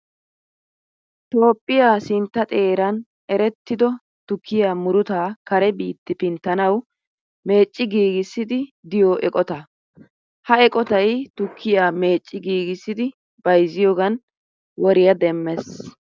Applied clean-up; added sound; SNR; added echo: none; none; none; none.